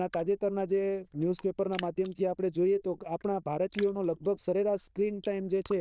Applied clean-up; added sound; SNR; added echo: neural diffusion model UNIVERSE++.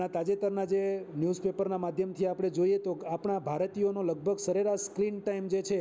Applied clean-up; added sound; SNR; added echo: none; none; none; none.